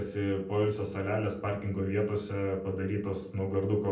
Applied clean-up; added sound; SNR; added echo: none; none; none; reverberation time 0.6 s.